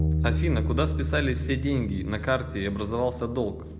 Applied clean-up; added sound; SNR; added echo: none; Bass guitar; 1 dB; none.